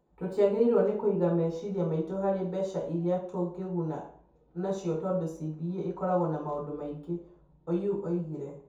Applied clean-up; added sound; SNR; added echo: none; none; none; reverberation time 0.6 s.